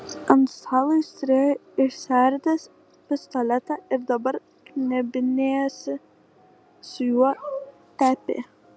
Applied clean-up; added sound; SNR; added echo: none; none; none; none.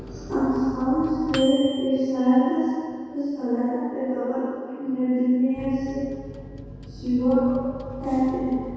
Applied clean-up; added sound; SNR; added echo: none; Microwave oven; 16 dB; reverberation time 2.0 s.